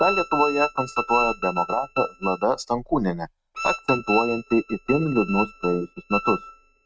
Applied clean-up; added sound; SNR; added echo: neural mask model RNNoise.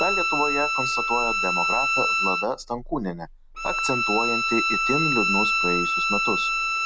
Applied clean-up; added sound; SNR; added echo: none; Bowed string instrument; -4 dB; none.